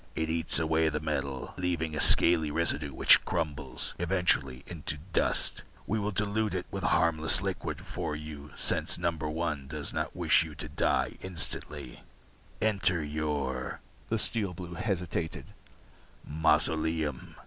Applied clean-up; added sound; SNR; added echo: none; none; none; none.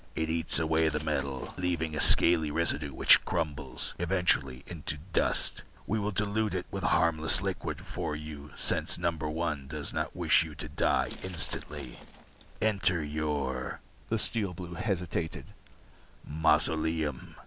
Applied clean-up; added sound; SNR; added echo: none; Glass; 20 dB; none.